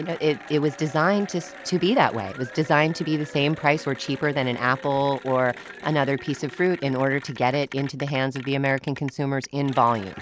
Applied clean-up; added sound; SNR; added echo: none; Applause / Cheering; 17 dB; none.